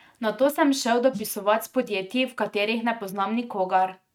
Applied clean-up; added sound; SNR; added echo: neural mask model RNNoise.